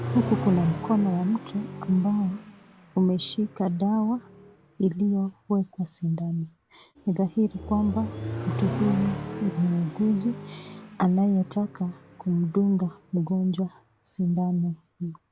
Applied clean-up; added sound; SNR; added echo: none; Accelerating, revving, vroom; 11 dB; none.